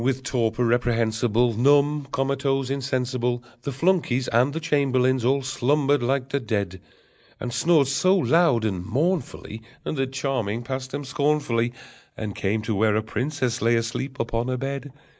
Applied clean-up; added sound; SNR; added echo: none; none; none; none.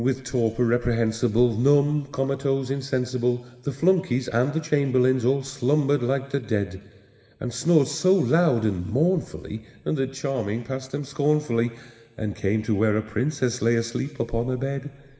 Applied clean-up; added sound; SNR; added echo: none; none; none; reverberation time 1.4 s.